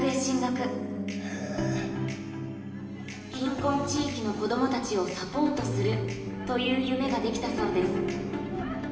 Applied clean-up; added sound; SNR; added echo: none; Piano; 7 dB; reverberation time 1.3 s.